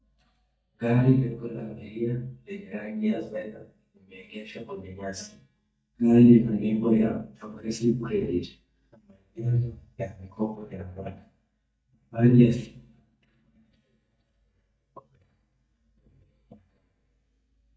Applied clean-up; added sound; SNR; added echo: neural mask model DeepFilterNet 3.